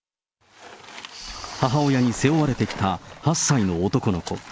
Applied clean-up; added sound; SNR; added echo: none; none; none; none.